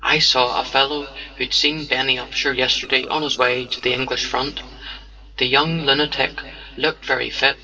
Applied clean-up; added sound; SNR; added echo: neural separator model SepFormer DNS4.